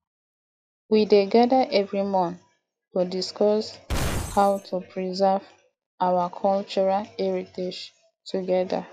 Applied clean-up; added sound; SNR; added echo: classical method log-MMSE.